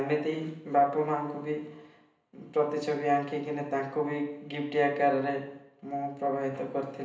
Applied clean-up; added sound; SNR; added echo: none; none; none; reverberation time 0.8 s.